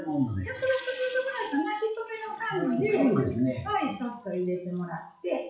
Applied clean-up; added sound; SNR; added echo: classical method WPE with log-MMSE.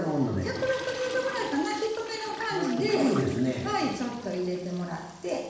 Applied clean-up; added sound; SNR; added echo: none; Toilet flush; 14 dB; reverberation time 1.1 s.